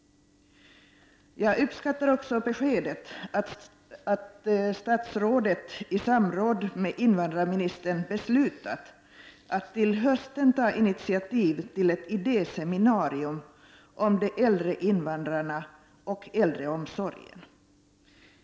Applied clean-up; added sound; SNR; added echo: none; none; none; none.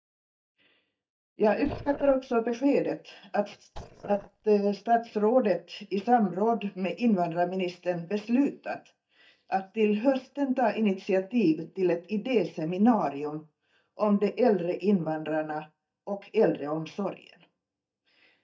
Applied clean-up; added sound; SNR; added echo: neural mask model DeepFilterNet 3.